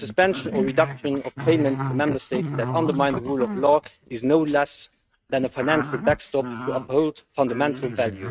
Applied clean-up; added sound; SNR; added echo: neural mask model RNNoise.